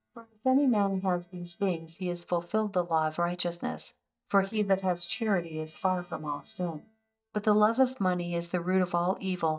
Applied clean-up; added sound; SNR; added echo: neural mask model DeepFilterNet 3.